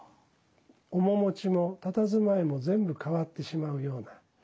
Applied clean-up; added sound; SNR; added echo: none; none; none; none.